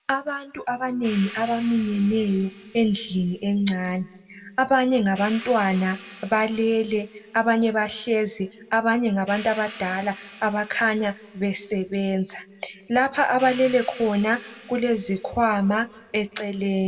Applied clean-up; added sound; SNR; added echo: none; Hi-hat; 19 dB; reverberation time 2.1 s.